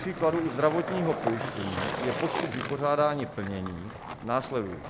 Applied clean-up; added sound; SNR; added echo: none; Skateboard; 6 dB; none.